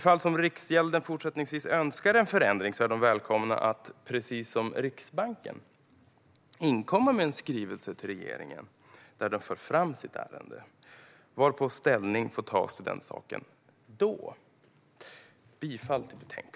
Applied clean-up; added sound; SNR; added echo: none; none; none; none.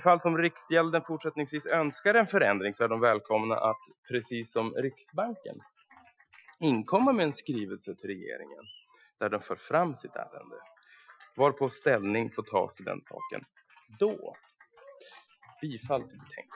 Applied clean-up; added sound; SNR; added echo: classical method Wiener filter.